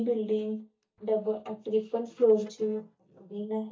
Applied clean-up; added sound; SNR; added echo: neural mask model DeepFilterNet 3.